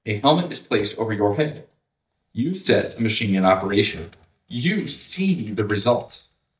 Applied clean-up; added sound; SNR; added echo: neural mask model DeepFilterNet 3.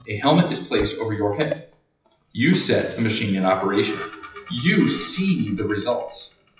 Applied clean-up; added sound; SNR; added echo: classical method WPE with log-MMSE.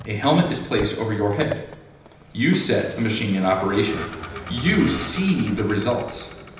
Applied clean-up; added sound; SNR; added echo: none; Vehicle; 13 dB; reverberation time 0.9 s.